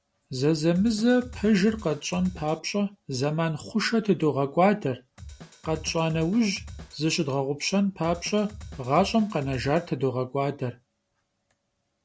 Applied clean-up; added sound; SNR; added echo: none; Drum kit; 17 dB; none.